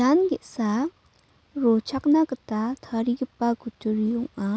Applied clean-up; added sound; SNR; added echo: none; none; none; none.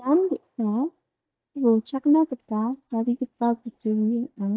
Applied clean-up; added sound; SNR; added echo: neural mask model DeepFilterNet 3.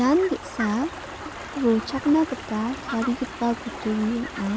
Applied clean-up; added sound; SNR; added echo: none; Stream + Fowl; 10 dB; none.